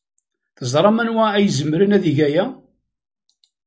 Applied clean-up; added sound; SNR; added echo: none; none; none; none.